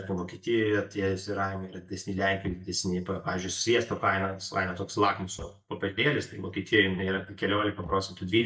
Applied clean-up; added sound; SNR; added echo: neural mask model DeepFilterNet 3.